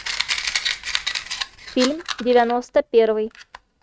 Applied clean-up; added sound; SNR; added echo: neural mask model RNNoise.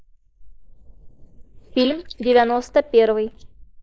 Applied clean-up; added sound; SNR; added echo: neural mask model Resemble Enhance denoiser.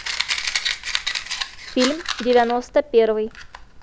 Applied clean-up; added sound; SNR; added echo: none; Fire; 6 dB; none.